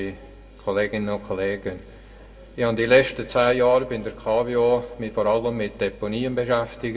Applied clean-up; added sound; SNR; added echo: none; none; none; reverberation time 0.9 s.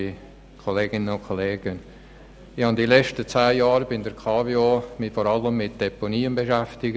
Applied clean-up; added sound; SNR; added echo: none; none; none; none.